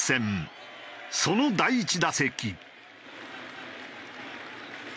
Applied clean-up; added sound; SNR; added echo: none; none; none; none.